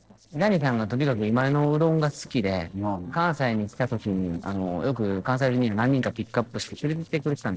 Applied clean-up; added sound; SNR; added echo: neural separator model SepFormer DNS4.